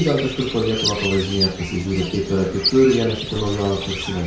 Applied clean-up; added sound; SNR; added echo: none; Bird; 7 dB; reverberation time 0.6 s.